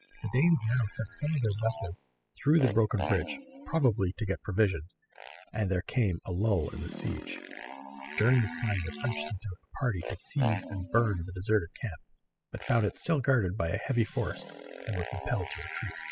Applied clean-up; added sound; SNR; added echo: classical method spectral subtraction.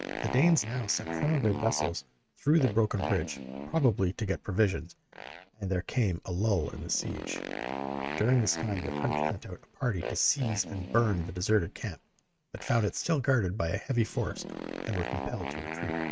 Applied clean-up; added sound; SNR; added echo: neural mask model RNNoise.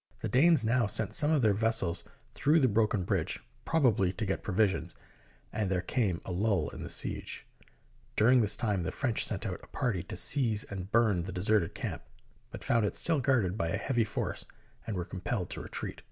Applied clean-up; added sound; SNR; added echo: none; none; none; none.